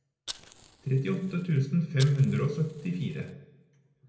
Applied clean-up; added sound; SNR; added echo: none; Fire; 18 dB; reverberation time 0.8 s.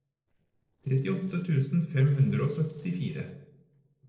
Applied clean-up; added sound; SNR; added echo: neural separator model SepFormer DNS4.